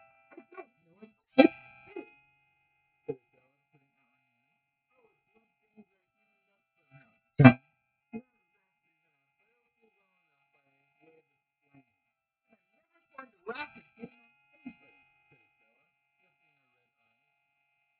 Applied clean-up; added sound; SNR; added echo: neural mask model RNNoise.